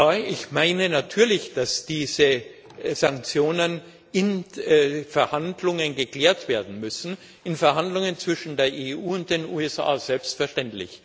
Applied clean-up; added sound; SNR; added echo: none; none; none; none.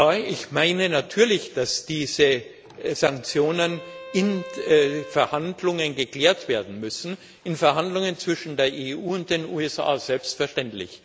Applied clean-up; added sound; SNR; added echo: none; Bowed string instrument; 17 dB; none.